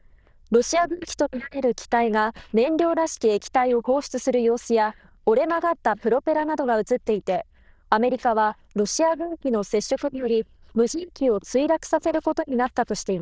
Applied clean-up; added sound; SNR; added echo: neural diffusion model UNIVERSE++.